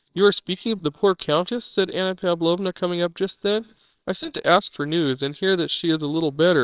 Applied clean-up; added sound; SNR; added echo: neural separator model SepFormer WHAMR!.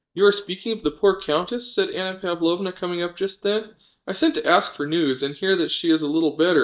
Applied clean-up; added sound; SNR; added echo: neural mask model DeepFilterNet 3.